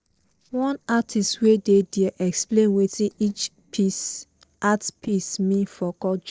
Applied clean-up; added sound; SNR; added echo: neural separator model SepFormer DNS4.